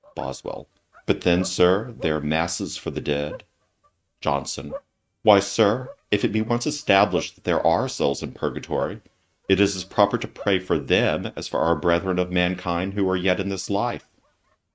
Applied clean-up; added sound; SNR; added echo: neural mask model RNNoise.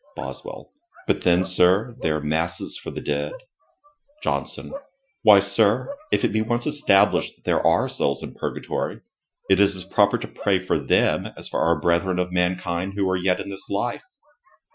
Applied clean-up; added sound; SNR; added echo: classical method Wiener filter.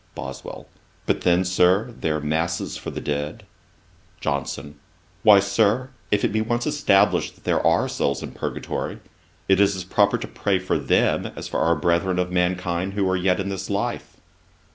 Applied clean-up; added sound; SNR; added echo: none; none; none; none.